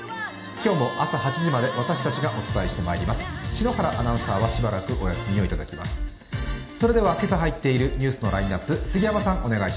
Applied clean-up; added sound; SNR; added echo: none; none; none; reverberation time 2.4 s.